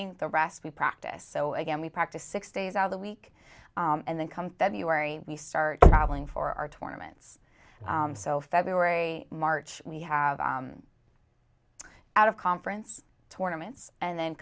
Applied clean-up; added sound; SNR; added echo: none; Knock; -4 dB; none.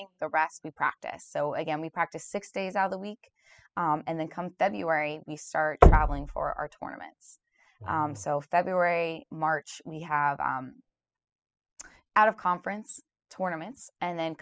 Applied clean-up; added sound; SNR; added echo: classical method spectral subtraction.